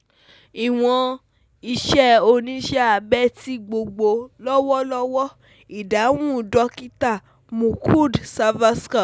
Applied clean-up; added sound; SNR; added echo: none; none; none; none.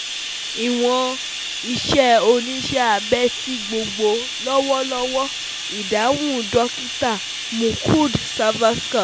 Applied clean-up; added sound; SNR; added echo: none; Bathtub (filling or washing); 7 dB; none.